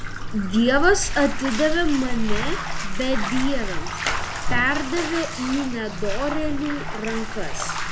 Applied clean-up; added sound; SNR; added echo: none; Bathtub (filling or washing); 0 dB; none.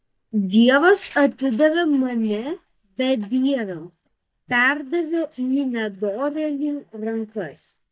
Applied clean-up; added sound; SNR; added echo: neural mask model DeepFilterNet 3.